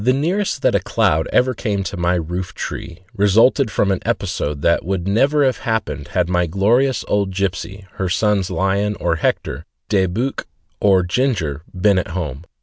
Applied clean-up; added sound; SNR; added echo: none; none; none; none.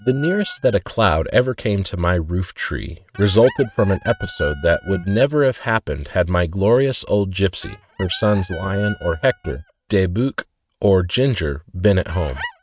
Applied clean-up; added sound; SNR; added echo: neural mask model RNNoise.